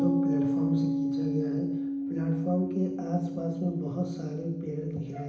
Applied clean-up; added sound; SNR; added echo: none; Piano; 0 dB; reverberation time 0.8 s.